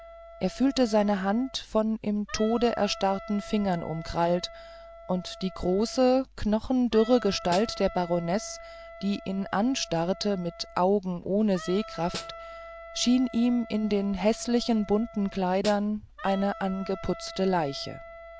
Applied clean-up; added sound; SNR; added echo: none; Snare drum + Wind instrument, woodwind instrument; 17 dB; none.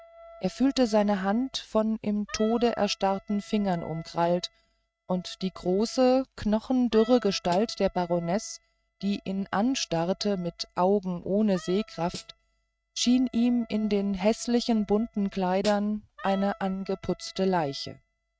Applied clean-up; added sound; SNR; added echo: neural mask model RNNoise.